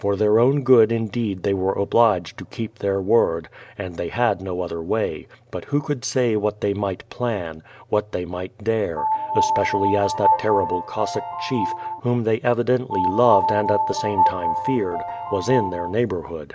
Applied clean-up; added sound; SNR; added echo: none; Piano; 1 dB; none.